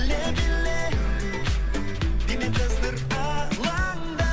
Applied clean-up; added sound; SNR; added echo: none; Rain; 3 dB; none.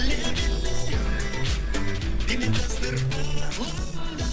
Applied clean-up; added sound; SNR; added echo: neural separator model SepFormer DNS4.